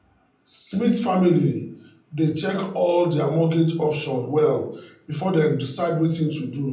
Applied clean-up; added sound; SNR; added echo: none; none; none; reverberation time 0.6 s.